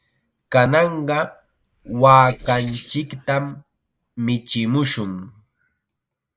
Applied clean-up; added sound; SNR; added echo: neural mask model Resemble Enhance denoiser.